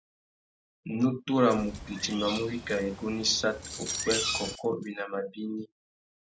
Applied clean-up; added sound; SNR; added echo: none; Cutlery, silverware + Bird; 6 dB; none.